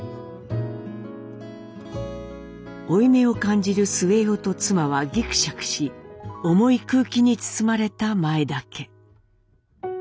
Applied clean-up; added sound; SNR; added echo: none; none; none; none.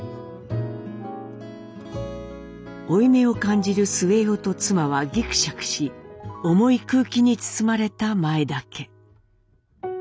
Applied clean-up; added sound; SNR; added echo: none; Wind instrument, woodwind instrument; 19 dB; none.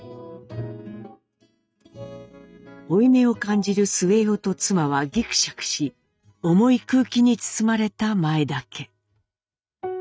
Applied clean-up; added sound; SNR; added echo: neural mask model RNNoise.